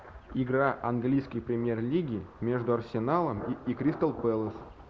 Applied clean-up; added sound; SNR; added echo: none; Thunder; 18 dB; none.